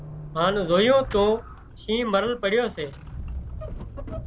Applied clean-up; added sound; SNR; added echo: none; Squeak / Accelerating, revving, vroom / Vehicle; 12 dB; none.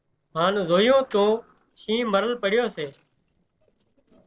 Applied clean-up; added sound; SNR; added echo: neural separator model SepFormer DNS4.